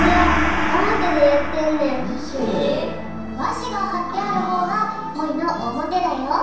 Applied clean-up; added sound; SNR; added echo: none; Gong; 2 dB; reverberation time 0.7 s.